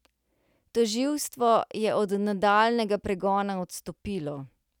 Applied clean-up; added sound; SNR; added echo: none; none; none; none.